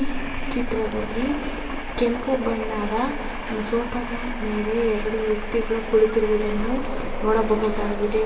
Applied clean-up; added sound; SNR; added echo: none; Train; 10 dB; reverberation time 2.5 s.